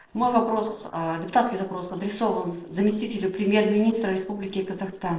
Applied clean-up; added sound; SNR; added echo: neural separator model SepFormer DNS4.